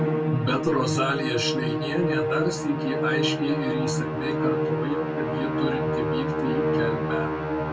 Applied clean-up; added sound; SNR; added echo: none; Musical instrument; -3 dB; reverberation time 0.2 s.